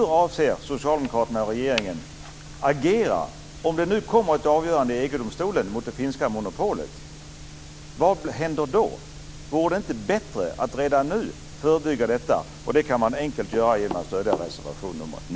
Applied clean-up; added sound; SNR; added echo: none; none; none; none.